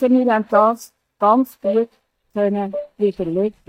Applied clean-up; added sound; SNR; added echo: neural mask model DeepFilterNet 3.